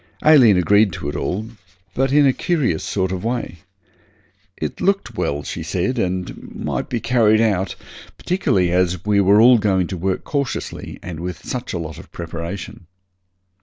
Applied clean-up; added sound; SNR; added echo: none; none; none; none.